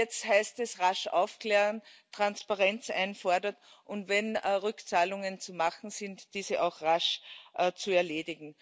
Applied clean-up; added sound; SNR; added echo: none; none; none; none.